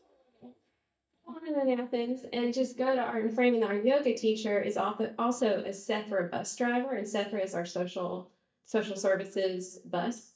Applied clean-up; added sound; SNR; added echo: neural mask model DeepFilterNet 3.